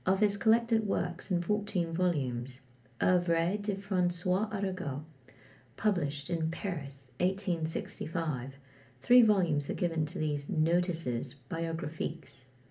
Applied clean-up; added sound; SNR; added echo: none; none; none; reverberation time 0.3 s.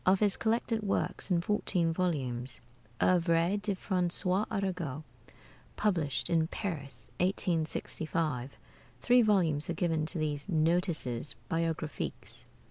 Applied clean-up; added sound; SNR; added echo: none; none; none; none.